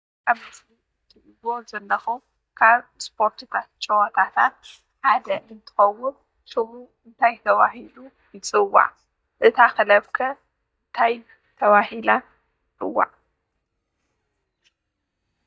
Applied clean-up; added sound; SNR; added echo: neural mask model DeepFilterNet 3.